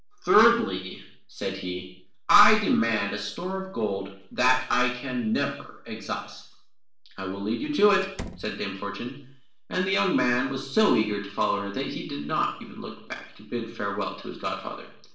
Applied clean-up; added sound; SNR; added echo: none; Slam; 13 dB; reverberation time 0.6 s.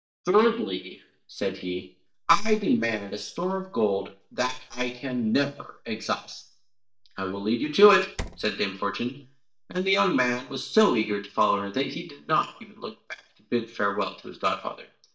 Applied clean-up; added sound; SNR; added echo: neural mask model DeepFilterNet 3.